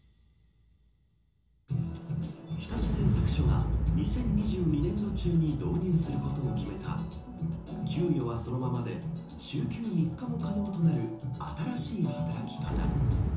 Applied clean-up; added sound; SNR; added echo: none; Explosion; 3 dB; reverberation time 0.7 s.